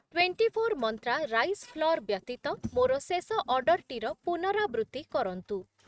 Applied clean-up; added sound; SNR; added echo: neural mask model RNNoise.